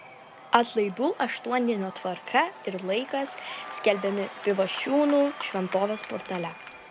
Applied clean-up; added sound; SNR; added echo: none; Applause / Crowd / Cheering; 14 dB; none.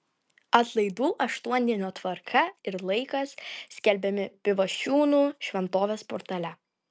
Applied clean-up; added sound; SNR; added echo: none; none; none; none.